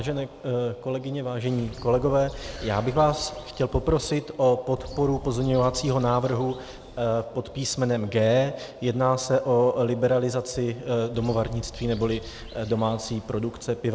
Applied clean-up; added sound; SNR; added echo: none; Bird; 16 dB; none.